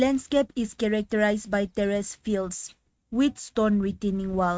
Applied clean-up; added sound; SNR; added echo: neural mask model RNNoise.